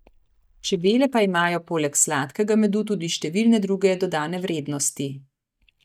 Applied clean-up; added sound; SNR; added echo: neural mask model DeepFilterNet 3.